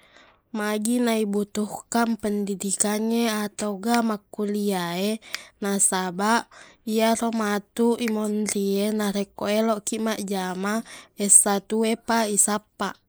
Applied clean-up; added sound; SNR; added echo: neural mask model Resemble Enhance denoiser.